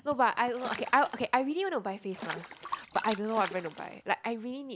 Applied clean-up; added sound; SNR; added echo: none; Splash, splatter + Water / Splash, splatter; 12 dB; none.